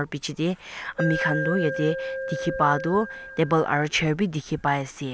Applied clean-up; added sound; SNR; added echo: none; Alarm; 6 dB; none.